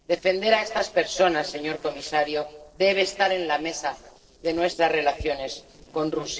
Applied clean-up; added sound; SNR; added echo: neural separator model SepFormer DNS4.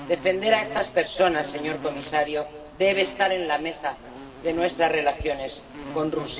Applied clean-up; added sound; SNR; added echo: none; Insect; 15 dB; reverberation time 2.6 s.